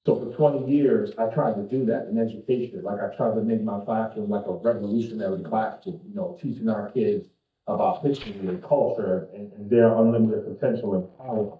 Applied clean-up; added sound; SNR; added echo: neural mask model DeepFilterNet 3.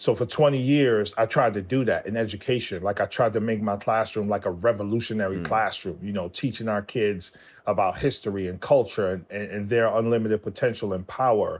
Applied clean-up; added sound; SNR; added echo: none; none; none; none.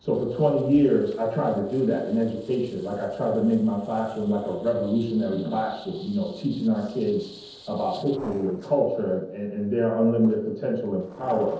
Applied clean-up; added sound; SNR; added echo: neural separator model SepFormer DNS4.